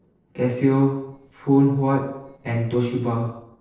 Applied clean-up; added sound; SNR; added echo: neural separator model SepFormer DNS4.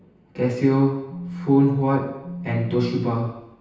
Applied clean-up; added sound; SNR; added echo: none; Telephone; 13 dB; reverberation time 0.9 s.